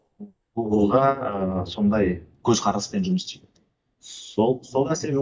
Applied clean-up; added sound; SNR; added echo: neural mask model DeepFilterNet 3.